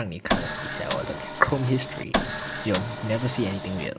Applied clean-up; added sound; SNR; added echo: none; Printer; 3 dB; none.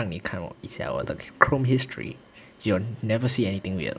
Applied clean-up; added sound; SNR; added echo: none; none; none; none.